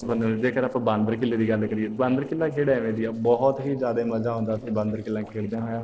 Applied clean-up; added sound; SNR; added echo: neural separator model SepFormer DNS4.